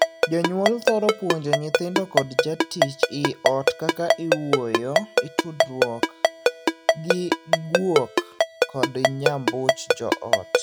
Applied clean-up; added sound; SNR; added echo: none; Ringtone; -5 dB; none.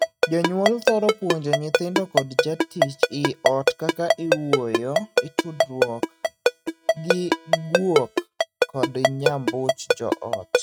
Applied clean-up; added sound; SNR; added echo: neural mask model RNNoise.